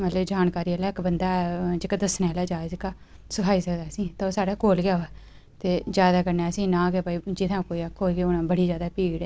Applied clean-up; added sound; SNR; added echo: none; none; none; none.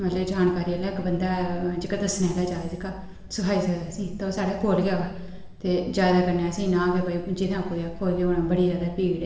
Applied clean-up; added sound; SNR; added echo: none; none; none; reverberation time 1.3 s.